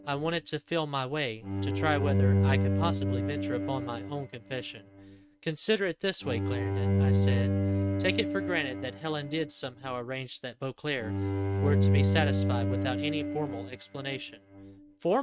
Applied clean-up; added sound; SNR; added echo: neural mask model RNNoise.